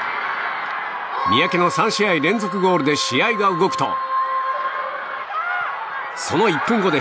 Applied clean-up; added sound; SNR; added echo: none; none; none; none.